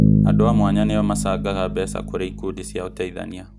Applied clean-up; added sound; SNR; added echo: none; Bass guitar; -4 dB; none.